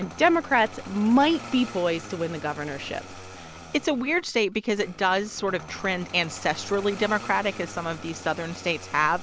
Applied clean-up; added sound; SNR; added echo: none; Engine starting; 15 dB; none.